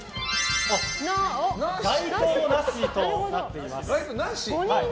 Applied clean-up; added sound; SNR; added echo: none; none; none; none.